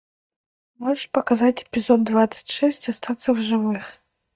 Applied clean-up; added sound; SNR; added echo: neural mask model DeepFilterNet 3.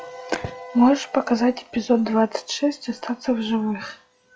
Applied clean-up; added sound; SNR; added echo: classical method log-MMSE.